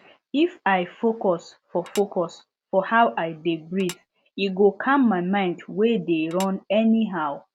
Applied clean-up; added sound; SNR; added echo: none; Tap / Dishes, pots, and pans; 17 dB; none.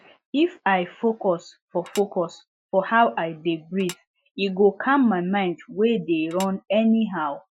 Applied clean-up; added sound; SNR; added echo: classical method Wiener filter.